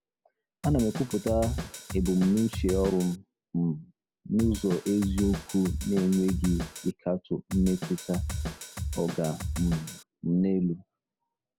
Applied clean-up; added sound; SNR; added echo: none; Drum kit; 6 dB; none.